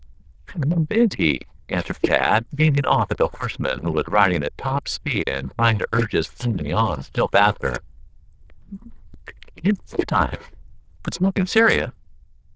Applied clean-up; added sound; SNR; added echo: neural diffusion model UNIVERSE++.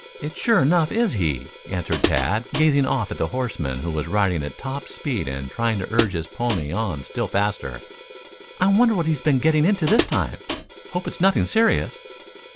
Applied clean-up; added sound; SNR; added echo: none; Hi-hat; 8 dB; none.